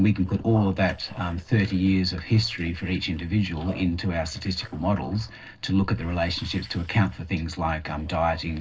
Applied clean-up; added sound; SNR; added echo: neural separator model SepFormer DNS4.